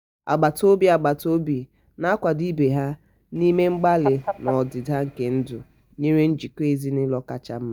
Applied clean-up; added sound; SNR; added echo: neural mask model DeepFilterNet 3.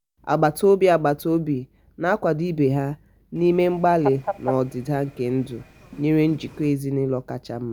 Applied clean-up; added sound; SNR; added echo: none; Fowl; 14 dB; none.